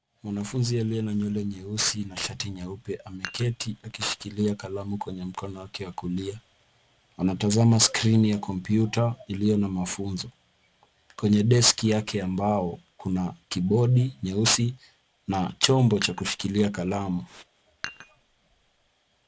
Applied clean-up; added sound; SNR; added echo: none; Dishes, pots, and pans; 17 dB; none.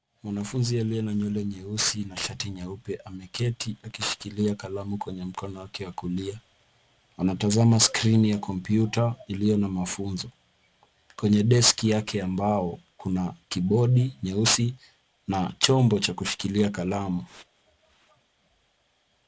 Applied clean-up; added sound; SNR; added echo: none; none; none; none.